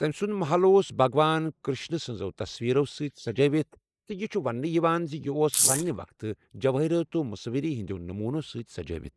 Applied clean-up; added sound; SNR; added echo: neural mask model Resemble Enhance denoiser.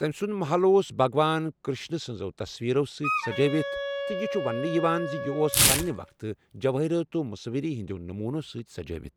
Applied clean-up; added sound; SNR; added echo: none; Tearing + Wind instrument, woodwind instrument; 1 dB; none.